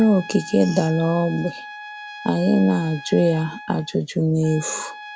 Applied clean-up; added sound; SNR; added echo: none; Trumpet; 16 dB; none.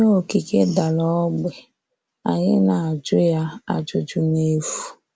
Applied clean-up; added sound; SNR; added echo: none; none; none; none.